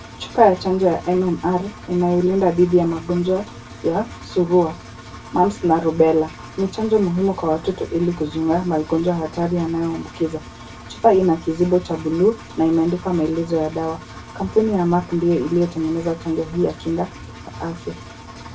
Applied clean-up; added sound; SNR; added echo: none; Engine; 17 dB; reverberation time 0.2 s.